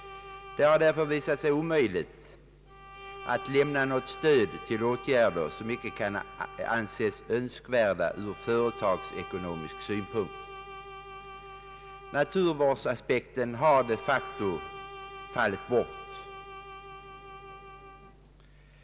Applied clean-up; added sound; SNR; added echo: none; Bowed string instrument; 15 dB; none.